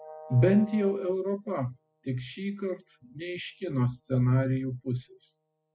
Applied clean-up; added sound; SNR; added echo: classical method spectral subtraction.